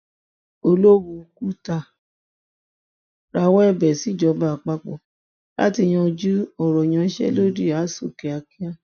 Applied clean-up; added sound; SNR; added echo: neural mask model Resemble Enhance denoiser.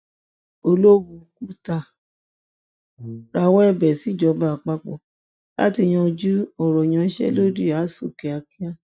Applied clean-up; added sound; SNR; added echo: neural mask model DeepFilterNet 3.